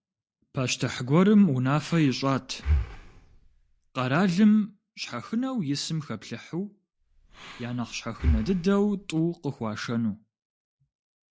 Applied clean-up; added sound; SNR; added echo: none; Breathing; 6 dB; none.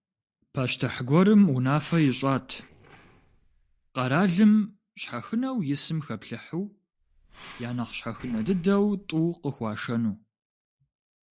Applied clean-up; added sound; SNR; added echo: neural separator model SepFormer DNS4.